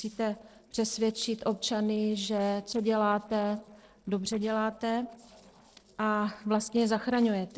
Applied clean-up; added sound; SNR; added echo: neural separator model SepFormer DNS4.